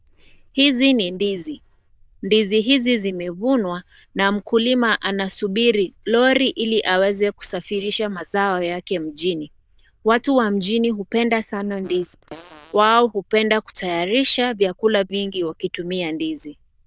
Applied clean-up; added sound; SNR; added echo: neural diffusion model UNIVERSE++.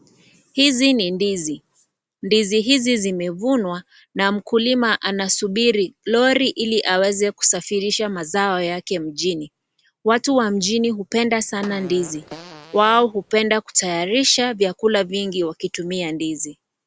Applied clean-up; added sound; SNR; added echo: none; Fart; 19 dB; none.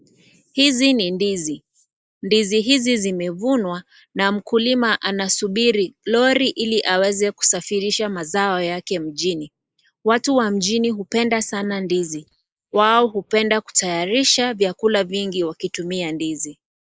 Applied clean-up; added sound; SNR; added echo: neural mask model Resemble Enhance denoiser.